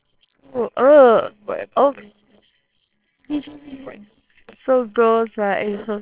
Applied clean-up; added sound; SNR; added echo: neural separator model SepFormer WHAMR!.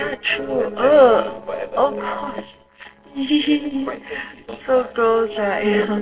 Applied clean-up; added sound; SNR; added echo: neural separator model SepFormer DNS4.